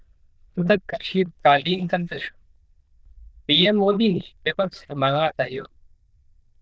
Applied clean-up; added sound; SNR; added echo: neural diffusion model UNIVERSE++.